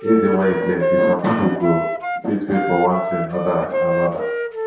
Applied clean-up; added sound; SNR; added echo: none; Wind instrument, woodwind instrument; 2 dB; reverberation time 0.7 s.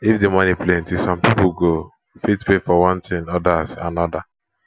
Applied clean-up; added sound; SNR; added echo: none; none; none; none.